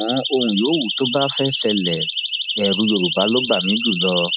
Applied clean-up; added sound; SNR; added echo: classical method Wiener filter.